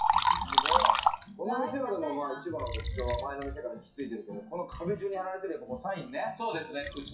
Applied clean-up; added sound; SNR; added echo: classical method WPE with log-MMSE.